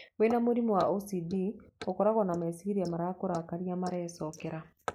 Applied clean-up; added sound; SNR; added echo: neural mask model Resemble Enhance denoiser.